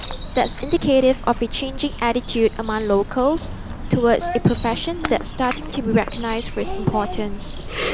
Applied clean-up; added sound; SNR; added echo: none; Bird vocalization, bird call, bird song; 7 dB; none.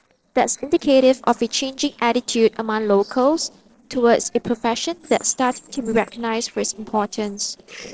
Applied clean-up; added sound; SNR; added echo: neural separator model SepFormer DNS4.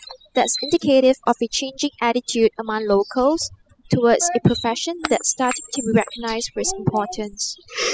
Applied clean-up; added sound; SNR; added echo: classical method spectral subtraction.